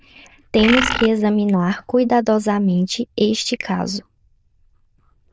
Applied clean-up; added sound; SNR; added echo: neural diffusion model UNIVERSE++.